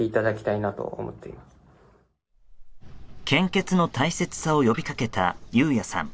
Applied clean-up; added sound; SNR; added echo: none; none; none; none.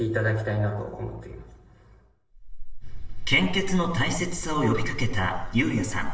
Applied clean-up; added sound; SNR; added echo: none; none; none; reverberation time 0.8 s.